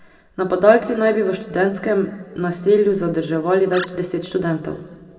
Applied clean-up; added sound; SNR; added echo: none; Animal; 15 dB; reverberation time 1.6 s.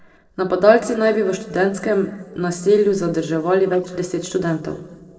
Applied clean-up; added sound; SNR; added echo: neural separator model SepFormer DNS4.